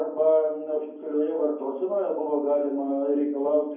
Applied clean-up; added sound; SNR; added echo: none; none; none; reverberation time 0.9 s.